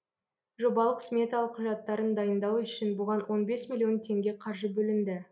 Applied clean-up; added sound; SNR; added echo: none; none; none; none.